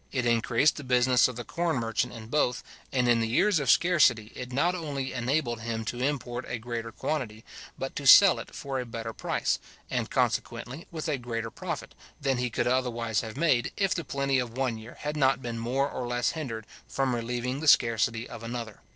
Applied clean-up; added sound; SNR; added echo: neural separator model SepFormer DNS4.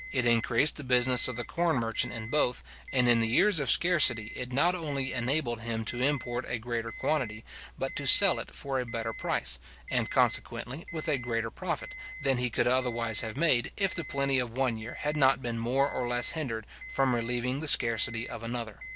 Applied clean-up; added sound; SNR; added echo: none; Alarm; 16 dB; none.